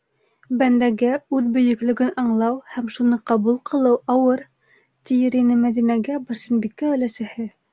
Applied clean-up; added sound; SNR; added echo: none; none; none; none.